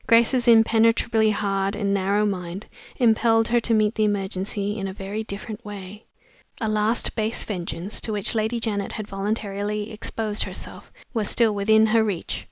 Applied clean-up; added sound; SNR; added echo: none; none; none; none.